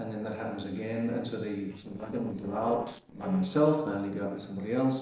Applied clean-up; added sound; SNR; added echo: neural separator model SepFormer DNS4.